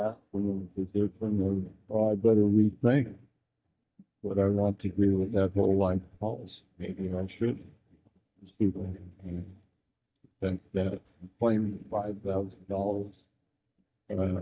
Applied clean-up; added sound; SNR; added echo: neural mask model DeepFilterNet 3.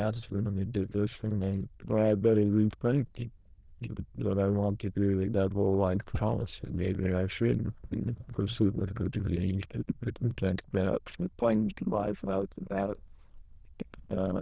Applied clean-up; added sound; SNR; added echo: neural diffusion model UNIVERSE++.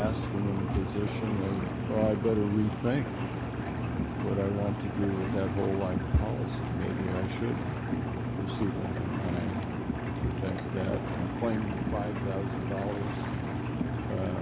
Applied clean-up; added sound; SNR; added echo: none; Engine; 0 dB; none.